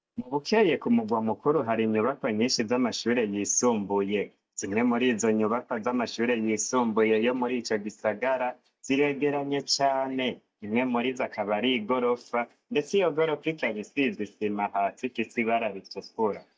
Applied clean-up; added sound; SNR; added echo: neural mask model DeepFilterNet 3.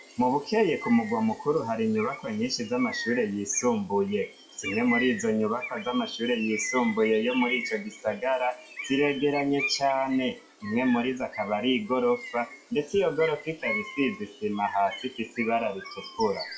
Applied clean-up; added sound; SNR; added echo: classical method WPE with log-MMSE.